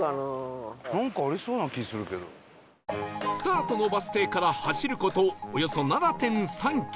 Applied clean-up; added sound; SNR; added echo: none; none; none; none.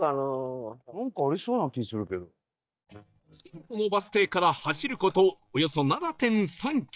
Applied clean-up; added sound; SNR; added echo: neural mask model DeepFilterNet 3.